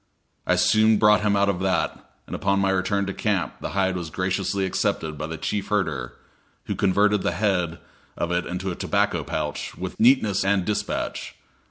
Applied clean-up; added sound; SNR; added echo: none; none; none; none.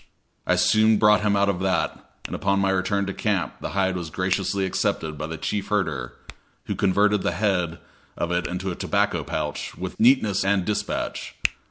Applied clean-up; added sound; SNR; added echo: none; Hands; 18 dB; none.